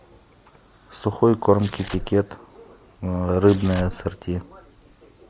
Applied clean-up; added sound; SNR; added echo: none; Tearing; 16 dB; none.